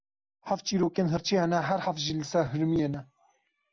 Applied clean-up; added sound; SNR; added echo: none; none; none; none.